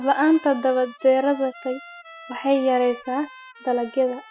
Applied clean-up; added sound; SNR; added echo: classical method spectral subtraction.